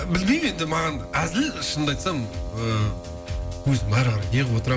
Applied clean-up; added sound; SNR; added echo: none; Wind instrument, woodwind instrument; 15 dB; reverberation time 1.3 s.